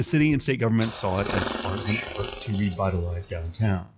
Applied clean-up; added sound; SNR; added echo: classical method log-MMSE.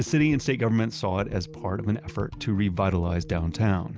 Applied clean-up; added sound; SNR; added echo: none; none; none; none.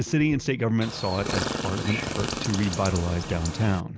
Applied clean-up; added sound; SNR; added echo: none; Chirp, tweet; 6 dB; none.